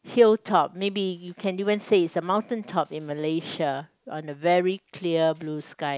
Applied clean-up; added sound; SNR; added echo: none; none; none; none.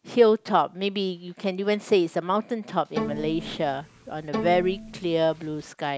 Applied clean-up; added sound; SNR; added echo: none; Bowed string instrument; 9 dB; none.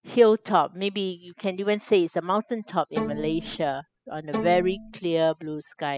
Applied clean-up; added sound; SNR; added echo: classical method spectral subtraction.